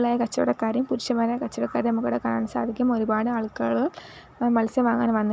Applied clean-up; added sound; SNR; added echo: none; none; none; none.